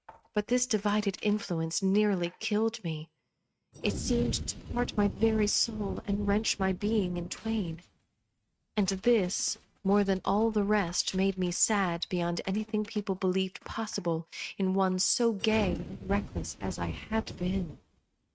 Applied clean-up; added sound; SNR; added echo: neural mask model RNNoise.